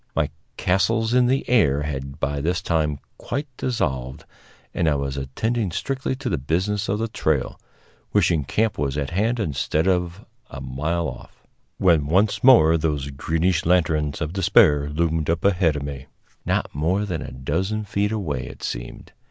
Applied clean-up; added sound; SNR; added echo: none; none; none; none.